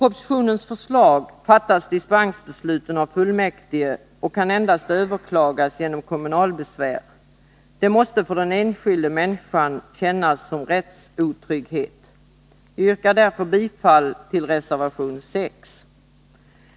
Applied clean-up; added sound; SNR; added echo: none; none; none; none.